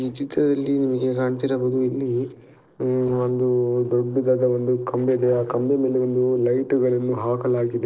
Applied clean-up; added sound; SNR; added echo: neural separator model SepFormer DNS4.